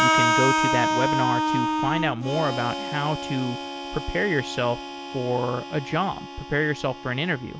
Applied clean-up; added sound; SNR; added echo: none; Harmonica; 0 dB; none.